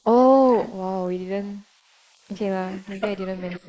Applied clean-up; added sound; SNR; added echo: neural mask model Resemble Enhance denoiser.